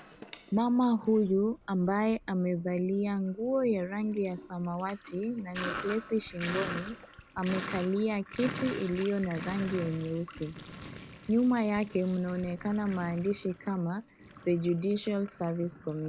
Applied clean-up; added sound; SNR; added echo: none; Sink (filling or washing); 13 dB; none.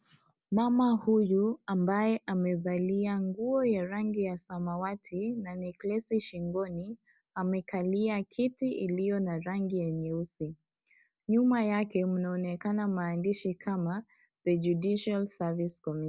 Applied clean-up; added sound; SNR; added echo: none; none; none; none.